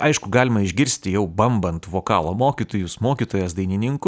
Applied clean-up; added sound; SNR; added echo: none; none; none; none.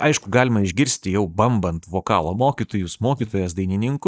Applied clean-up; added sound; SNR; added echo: neural mask model DeepFilterNet 3.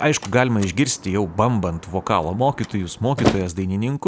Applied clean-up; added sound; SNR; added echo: none; Slam; 10 dB; none.